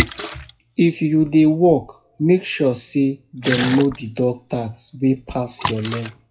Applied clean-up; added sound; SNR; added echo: classical method WPE with log-MMSE.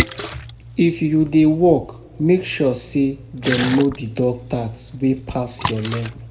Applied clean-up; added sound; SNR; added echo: none; Splash, splatter; 11 dB; reverberation time 0.7 s.